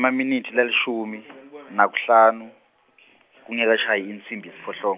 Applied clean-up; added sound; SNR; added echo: none; none; none; none.